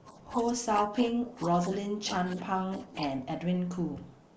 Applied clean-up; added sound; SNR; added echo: neural mask model Resemble Enhance denoiser.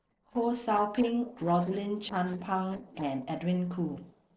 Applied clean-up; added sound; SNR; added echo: neural separator model SepFormer DNS4.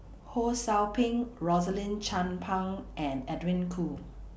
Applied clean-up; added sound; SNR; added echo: none; none; none; none.